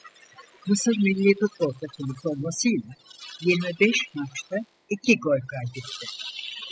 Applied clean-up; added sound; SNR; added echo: classical method spectral subtraction.